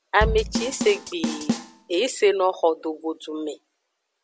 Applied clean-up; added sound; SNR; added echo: none; Drum kit; 4 dB; none.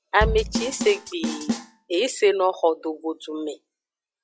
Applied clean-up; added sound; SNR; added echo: classical method log-MMSE.